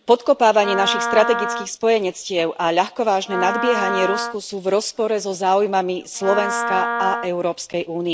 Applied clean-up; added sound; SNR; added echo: none; Wind instrument, woodwind instrument; 6 dB; none.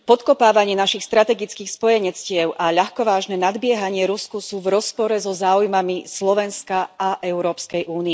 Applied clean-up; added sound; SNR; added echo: none; none; none; none.